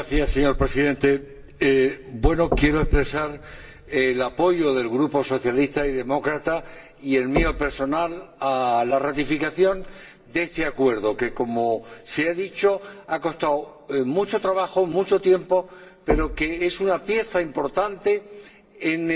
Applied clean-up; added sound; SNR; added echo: none; Knock; 10 dB; reverberation time 0.6 s.